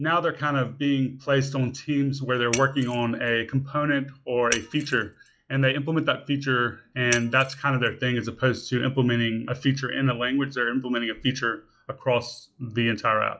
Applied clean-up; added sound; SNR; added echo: classical method log-MMSE.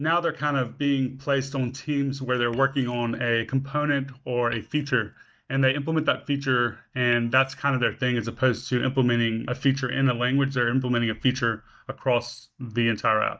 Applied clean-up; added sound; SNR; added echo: neural mask model DeepFilterNet 3.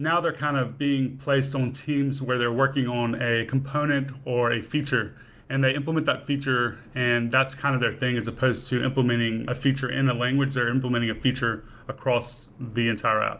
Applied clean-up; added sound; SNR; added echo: none; none; none; none.